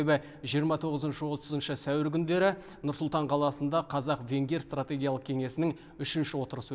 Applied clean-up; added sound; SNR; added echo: none; none; none; none.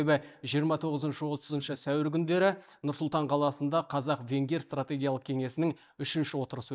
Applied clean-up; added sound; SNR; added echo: neural mask model DeepFilterNet 3.